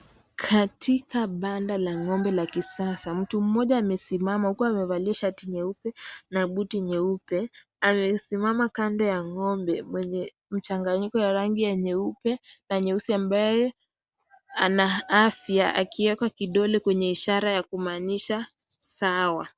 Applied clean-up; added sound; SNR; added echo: none; none; none; none.